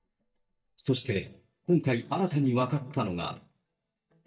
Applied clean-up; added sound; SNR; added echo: neural mask model DeepFilterNet 3.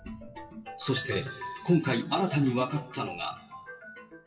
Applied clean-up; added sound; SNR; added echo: classical method WPE with log-MMSE.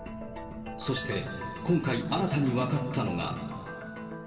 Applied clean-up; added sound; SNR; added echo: none; Fire; 19 dB; reverberation time 2.6 s.